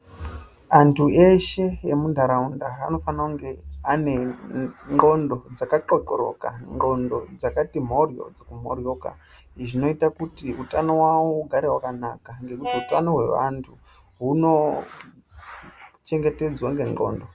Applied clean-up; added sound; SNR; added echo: none; none; none; none.